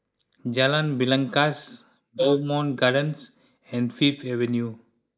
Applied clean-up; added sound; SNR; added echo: neural mask model Resemble Enhance denoiser.